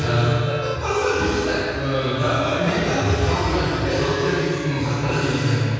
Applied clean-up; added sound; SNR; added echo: none; Bowed string instrument; 14 dB; reverberation time 2.2 s.